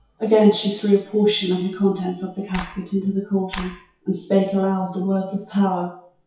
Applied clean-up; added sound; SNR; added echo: classical method WPE with log-MMSE.